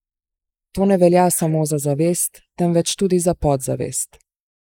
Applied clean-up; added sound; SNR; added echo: neural mask model Resemble Enhance denoiser.